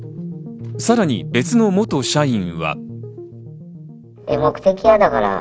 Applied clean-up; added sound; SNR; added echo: none; none; none; none.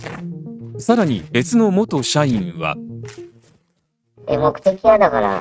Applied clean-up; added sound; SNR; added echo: neural mask model RNNoise.